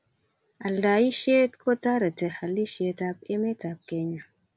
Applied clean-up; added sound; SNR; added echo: none; none; none; none.